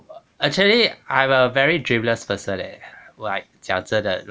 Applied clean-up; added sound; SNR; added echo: none; none; none; none.